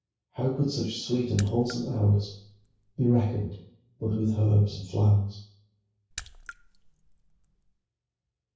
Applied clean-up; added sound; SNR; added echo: none; Raindrop / Splash, splatter; 19 dB; reverberation time 0.6 s.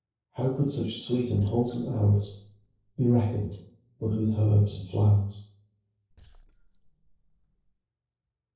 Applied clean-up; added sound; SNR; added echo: neural separator model SepFormer DNS4.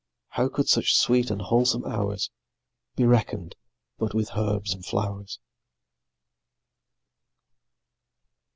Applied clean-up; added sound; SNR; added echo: none; none; none; none.